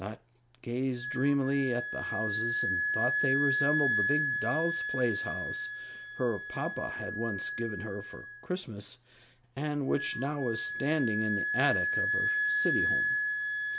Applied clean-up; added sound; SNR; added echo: none; Wind instrument, woodwind instrument; -1 dB; none.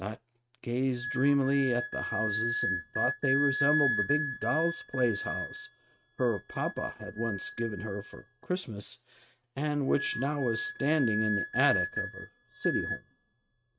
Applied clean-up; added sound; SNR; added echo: neural mask model RNNoise.